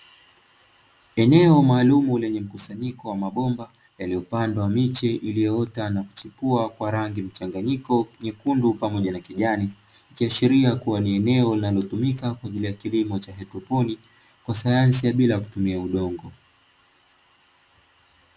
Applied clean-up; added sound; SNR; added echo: none; none; none; none.